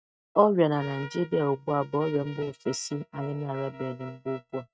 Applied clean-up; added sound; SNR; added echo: neural mask model RNNoise.